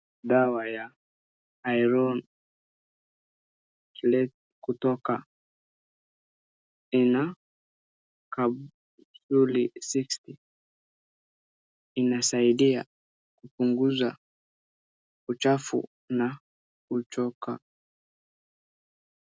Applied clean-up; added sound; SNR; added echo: none; none; none; none.